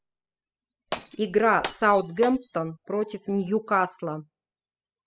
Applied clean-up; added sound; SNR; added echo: classical method spectral subtraction.